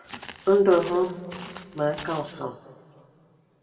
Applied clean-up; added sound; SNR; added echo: none; Walk, footsteps; 17 dB; reverberation time 1.8 s.